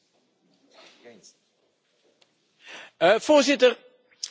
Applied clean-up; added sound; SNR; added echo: none; none; none; none.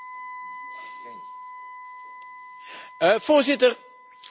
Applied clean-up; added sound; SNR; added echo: none; Wind instrument, woodwind instrument; 15 dB; none.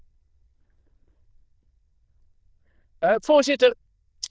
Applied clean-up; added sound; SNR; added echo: neural diffusion model UNIVERSE++.